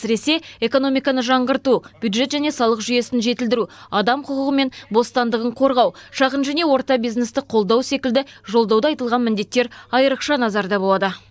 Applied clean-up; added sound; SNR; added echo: none; none; none; none.